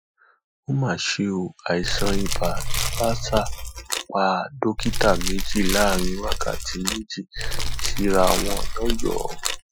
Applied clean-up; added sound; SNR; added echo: classical method Wiener filter.